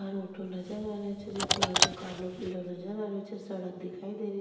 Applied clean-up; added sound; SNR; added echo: none; Car; -4 dB; reverberation time 1.0 s.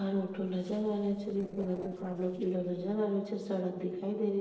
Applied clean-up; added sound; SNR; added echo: neural separator model SepFormer DNS4.